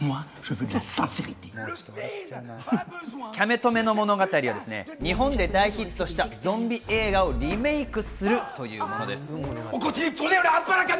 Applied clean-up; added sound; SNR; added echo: none; none; none; none.